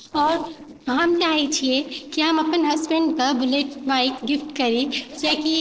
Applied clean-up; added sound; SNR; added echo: neural separator model SepFormer DNS4.